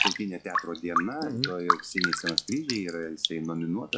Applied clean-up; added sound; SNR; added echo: classical method log-MMSE.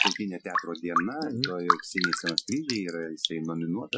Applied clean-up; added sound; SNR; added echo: classical method Wiener filter.